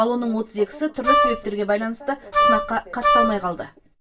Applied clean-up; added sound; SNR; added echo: none; Wind instrument, woodwind instrument; -5 dB; reverberation time 0.2 s.